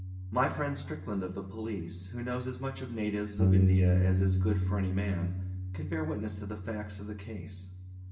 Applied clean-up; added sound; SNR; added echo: none; Bass guitar; -4 dB; reverberation time 0.9 s.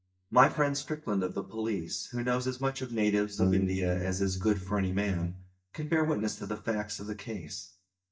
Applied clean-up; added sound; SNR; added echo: neural mask model DeepFilterNet 3.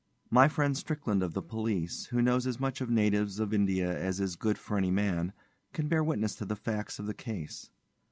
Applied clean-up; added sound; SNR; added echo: none; none; none; none.